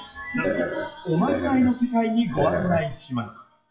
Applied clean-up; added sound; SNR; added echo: classical method WPE with log-MMSE.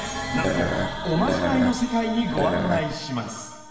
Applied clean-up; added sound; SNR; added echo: none; Burping, eructation; 2 dB; reverberation time 1.5 s.